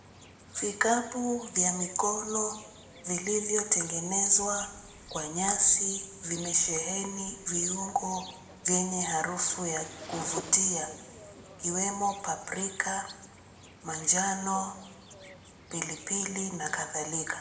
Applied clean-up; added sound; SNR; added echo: none; Cricket; 18 dB; reverberation time 0.7 s.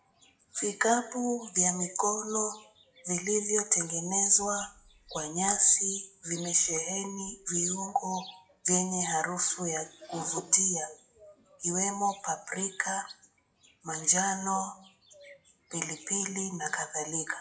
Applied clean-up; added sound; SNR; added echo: classical method WPE with log-MMSE.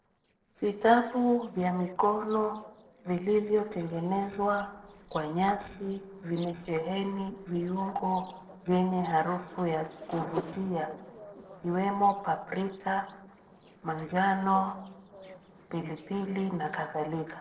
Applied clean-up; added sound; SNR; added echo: neural separator model SepFormer DNS4.